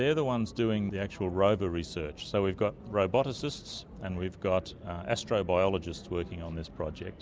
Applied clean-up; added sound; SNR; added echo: none; none; none; none.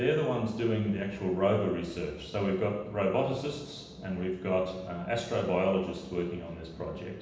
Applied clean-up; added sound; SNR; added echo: none; none; none; reverberation time 0.9 s.